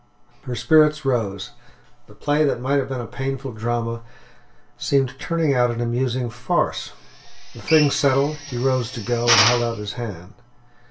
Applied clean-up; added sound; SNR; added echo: none; Drill; 4 dB; reverberation time 0.2 s.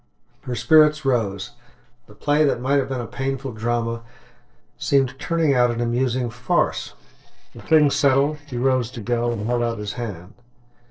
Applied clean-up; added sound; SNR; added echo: neural separator model SepFormer DNS4.